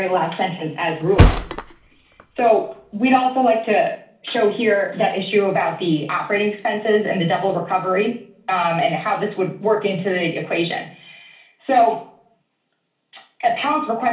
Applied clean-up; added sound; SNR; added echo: none; Thump, thud; 0 dB; reverberation time 0.4 s.